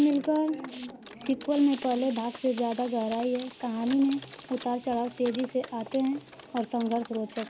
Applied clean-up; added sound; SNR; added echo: none; Hiss + Typing; 18 dB; none.